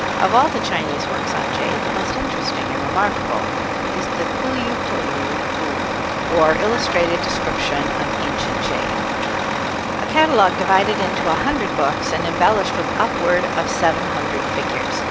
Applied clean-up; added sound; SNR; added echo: none; Truck; -1 dB; none.